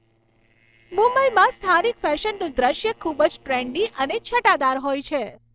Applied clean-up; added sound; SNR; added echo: neural separator model SepFormer DNS4.